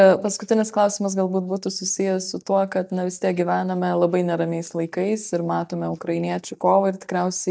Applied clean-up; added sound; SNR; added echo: neural mask model DeepFilterNet 3.